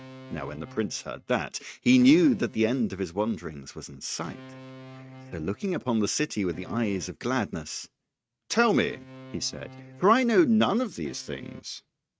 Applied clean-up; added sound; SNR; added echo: neural mask model RNNoise.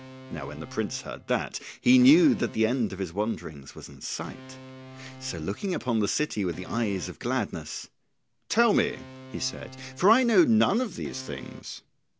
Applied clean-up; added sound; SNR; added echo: none; Organ; 20 dB; none.